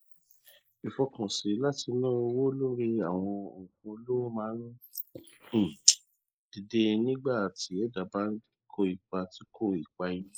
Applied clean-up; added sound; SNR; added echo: neural mask model Resemble Enhance denoiser.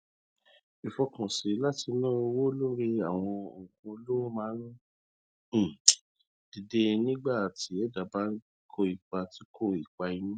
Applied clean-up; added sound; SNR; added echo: none; none; none; none.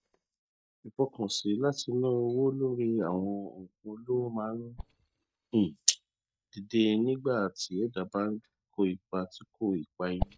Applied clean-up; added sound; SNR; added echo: neural mask model DeepFilterNet 3.